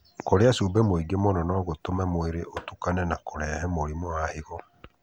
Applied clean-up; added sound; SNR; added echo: none; Tap / Hammer; 20 dB; none.